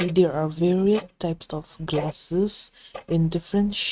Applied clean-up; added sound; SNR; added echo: neural mask model RNNoise.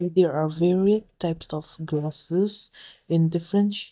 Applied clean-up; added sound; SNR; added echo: neural mask model DeepFilterNet 3.